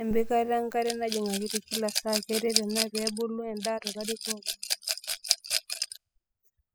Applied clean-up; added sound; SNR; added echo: classical method spectral subtraction.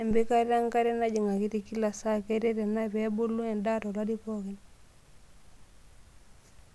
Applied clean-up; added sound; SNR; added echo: none; none; none; none.